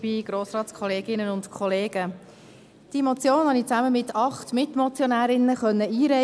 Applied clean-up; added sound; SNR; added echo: none; none; none; none.